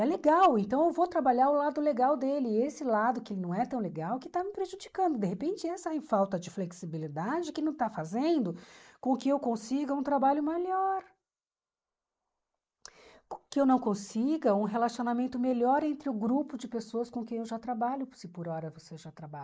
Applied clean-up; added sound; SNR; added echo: neural mask model Resemble Enhance denoiser.